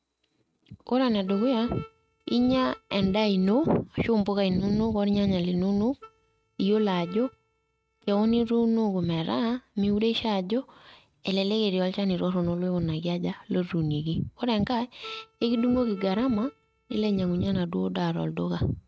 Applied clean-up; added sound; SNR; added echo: neural mask model RNNoise.